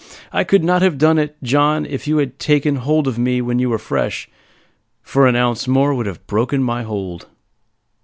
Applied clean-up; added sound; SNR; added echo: none; none; none; none.